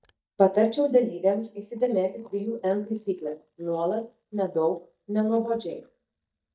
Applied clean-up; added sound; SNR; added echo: neural mask model DeepFilterNet 3.